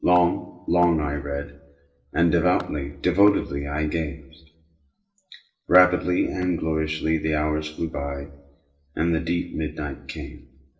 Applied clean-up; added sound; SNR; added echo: neural separator model SepFormer DNS4.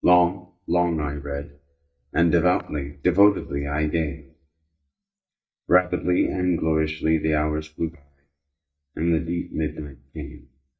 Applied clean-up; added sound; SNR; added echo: neural mask model DeepFilterNet 3.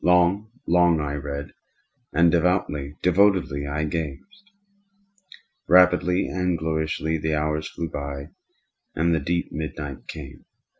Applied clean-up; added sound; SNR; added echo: none; none; none; none.